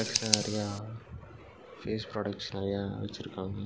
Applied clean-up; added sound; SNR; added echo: none; Scissors; 3 dB; none.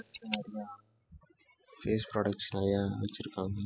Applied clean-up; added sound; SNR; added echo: classical method spectral subtraction.